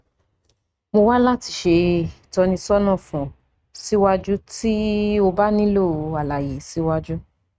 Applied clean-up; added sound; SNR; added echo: neural mask model RNNoise.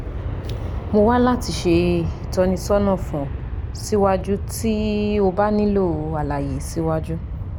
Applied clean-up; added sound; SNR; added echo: none; Aircraft; 6 dB; none.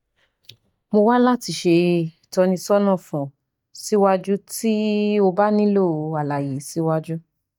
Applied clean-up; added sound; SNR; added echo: neural mask model DeepFilterNet 3.